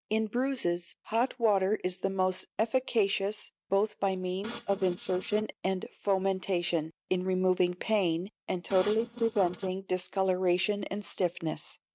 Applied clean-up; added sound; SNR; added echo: neural mask model RNNoise.